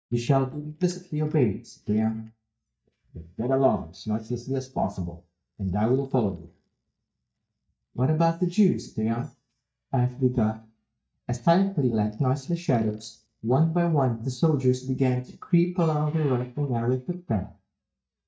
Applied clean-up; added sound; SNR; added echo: neural mask model DeepFilterNet 3.